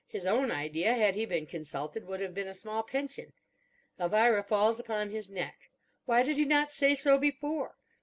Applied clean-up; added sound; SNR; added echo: none; none; none; none.